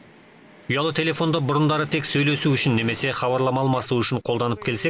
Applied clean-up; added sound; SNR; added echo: none; none; none; none.